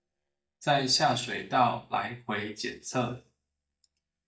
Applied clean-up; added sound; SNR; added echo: neural mask model DeepFilterNet 3.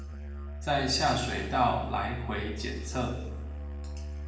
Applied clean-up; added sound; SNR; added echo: none; Musical instrument; 6 dB; reverberation time 1.0 s.